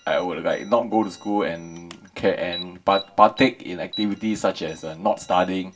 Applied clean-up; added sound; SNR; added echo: none; Alarm; 18 dB; reverberation time 0.2 s.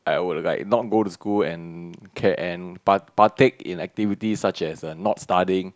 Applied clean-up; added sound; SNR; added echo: none; none; none; none.